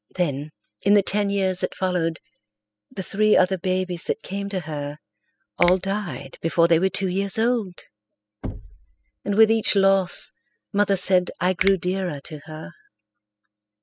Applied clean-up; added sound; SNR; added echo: classical method spectral subtraction.